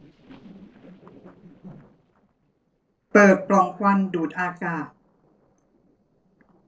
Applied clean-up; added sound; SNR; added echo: neural separator model SepFormer DNS4.